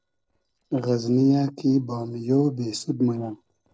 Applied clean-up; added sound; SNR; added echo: neural separator model SepFormer DNS4.